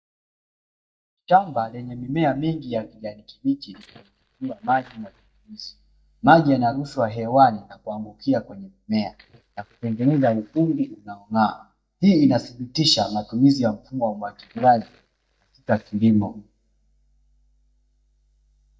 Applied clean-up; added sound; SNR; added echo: neural mask model DeepFilterNet 3.